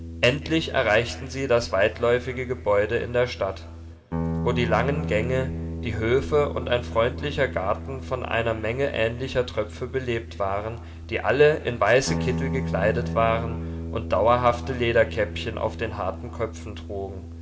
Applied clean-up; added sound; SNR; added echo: none; Guitar; 8 dB; reverberation time 1.7 s.